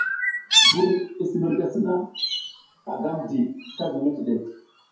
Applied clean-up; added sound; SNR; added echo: classical method WPE with log-MMSE.